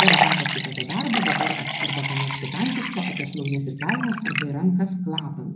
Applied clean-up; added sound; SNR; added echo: none; Liquid; 0 dB; reverberation time 0.4 s.